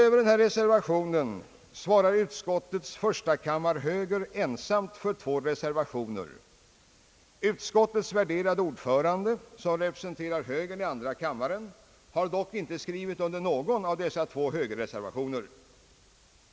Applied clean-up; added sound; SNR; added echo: none; none; none; none.